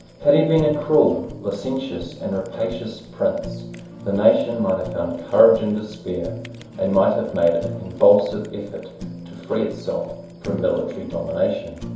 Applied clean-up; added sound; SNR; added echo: none; Fire; 15 dB; reverberation time 2.8 s.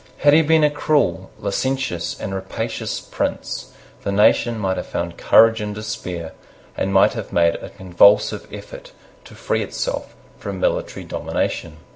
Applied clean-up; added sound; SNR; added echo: none; none; none; none.